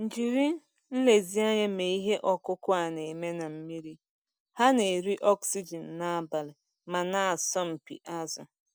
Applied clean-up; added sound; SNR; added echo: none; none; none; none.